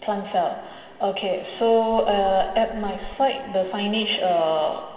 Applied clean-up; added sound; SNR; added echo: none; Water / Splash, splatter; 12 dB; reverberation time 2.9 s.